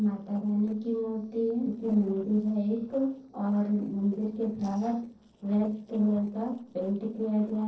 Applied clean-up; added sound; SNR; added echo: neural separator model SepFormer DNS4.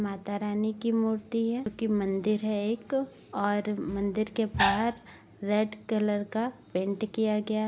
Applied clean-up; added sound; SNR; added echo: none; none; none; none.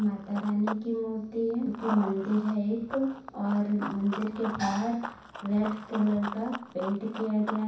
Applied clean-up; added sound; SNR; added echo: none; Run; 12 dB; reverberation time 0.6 s.